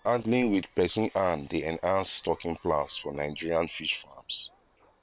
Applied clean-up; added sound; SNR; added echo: neural separator model SepFormer WHAM!.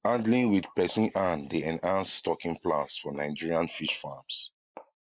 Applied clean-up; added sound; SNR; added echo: neural mask model Resemble Enhance denoiser.